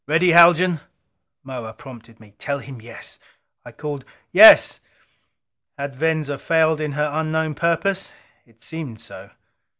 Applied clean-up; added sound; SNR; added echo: none; none; none; none.